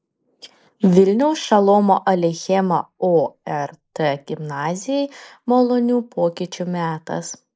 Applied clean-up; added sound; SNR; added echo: neural mask model Resemble Enhance denoiser.